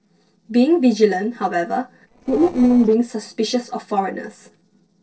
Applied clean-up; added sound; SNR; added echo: neural separator model SepFormer DNS4.